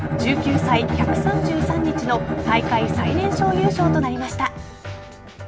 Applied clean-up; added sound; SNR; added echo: none; Bowed string instrument; 0 dB; none.